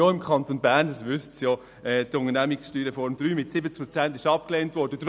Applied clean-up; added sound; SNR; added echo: none; none; none; none.